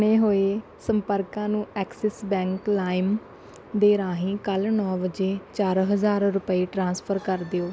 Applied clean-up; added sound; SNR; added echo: none; none; none; none.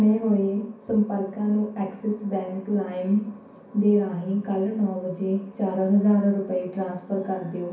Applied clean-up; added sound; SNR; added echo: none; none; none; reverberation time 0.6 s.